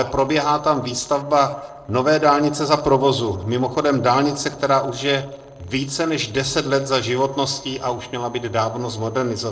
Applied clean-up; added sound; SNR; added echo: neural separator model SepFormer DNS4.